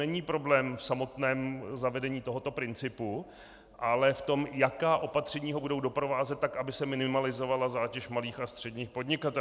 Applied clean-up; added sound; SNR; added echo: none; none; none; none.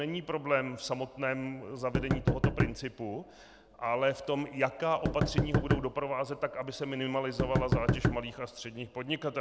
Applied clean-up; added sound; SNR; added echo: none; Knock; -1 dB; none.